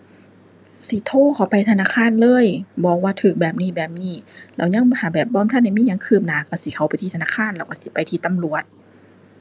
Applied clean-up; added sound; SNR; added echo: none; none; none; none.